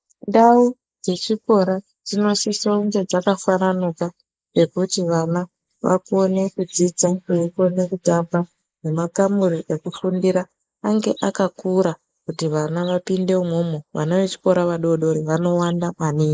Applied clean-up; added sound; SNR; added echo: neural mask model Resemble Enhance denoiser.